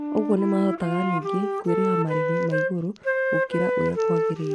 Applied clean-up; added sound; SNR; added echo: none; Wind instrument, woodwind instrument; -1 dB; none.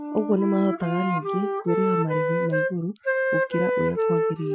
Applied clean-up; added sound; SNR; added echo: classical method Wiener filter.